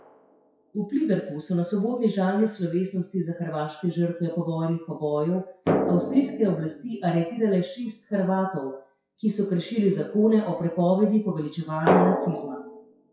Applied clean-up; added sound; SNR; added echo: classical method WPE with log-MMSE.